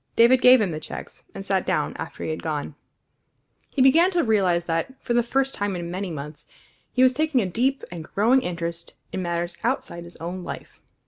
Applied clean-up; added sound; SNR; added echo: none; none; none; none.